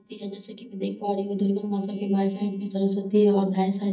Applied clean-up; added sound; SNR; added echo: neural mask model DeepFilterNet 3.